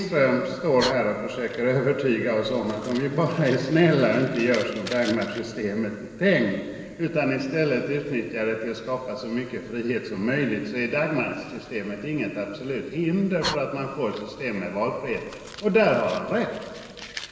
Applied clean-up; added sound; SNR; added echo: none; Fire; 17 dB; reverberation time 2.1 s.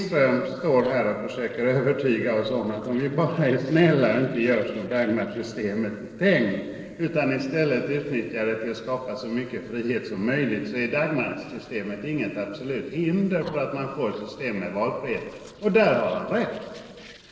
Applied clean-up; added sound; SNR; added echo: neural separator model SepFormer DNS4.